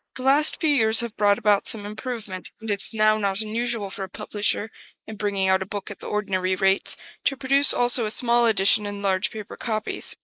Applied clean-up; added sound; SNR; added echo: neural mask model Resemble Enhance denoiser.